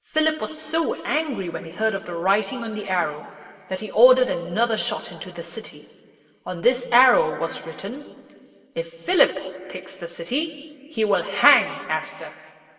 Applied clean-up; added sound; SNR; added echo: none; none; none; reverberation time 2.6 s.